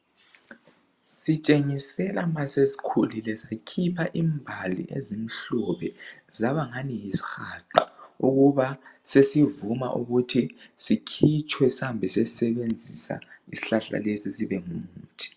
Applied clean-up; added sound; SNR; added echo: none; none; none; none.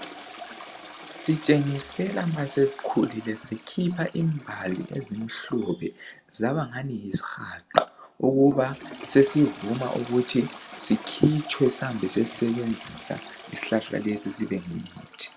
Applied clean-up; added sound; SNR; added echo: none; Toilet flush; 16 dB; none.